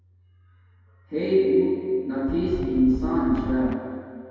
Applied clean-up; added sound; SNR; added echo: none; Wind; 8 dB; reverberation time 2.2 s.